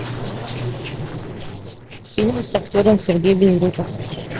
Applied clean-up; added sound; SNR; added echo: neural separator model SepFormer DNS4.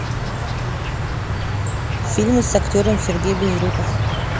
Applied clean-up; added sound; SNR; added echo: none; Insect; -1 dB; none.